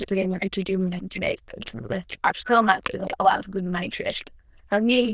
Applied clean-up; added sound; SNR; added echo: neural diffusion model UNIVERSE++.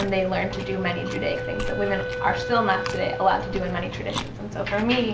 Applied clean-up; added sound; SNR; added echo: none; Chewing, mastication + Wind instrument, woodwind instrument; 7 dB; none.